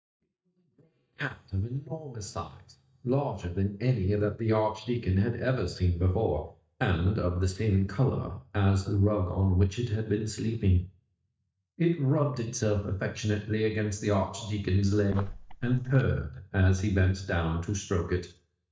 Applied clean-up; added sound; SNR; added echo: neural mask model DeepFilterNet 3.